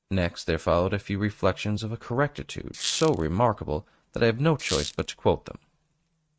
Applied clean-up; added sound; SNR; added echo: neural mask model RNNoise.